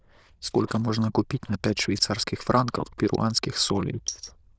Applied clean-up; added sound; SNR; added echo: neural diffusion model UNIVERSE++.